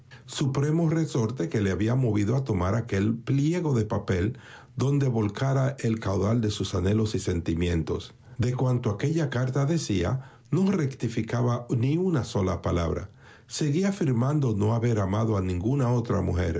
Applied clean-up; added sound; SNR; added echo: none; none; none; none.